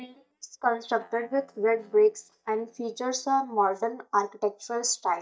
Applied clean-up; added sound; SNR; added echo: neural mask model DeepFilterNet 3.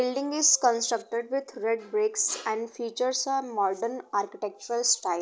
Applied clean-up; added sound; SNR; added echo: none; none; none; none.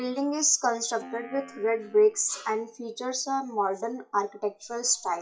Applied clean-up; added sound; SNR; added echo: classical method WPE with log-MMSE.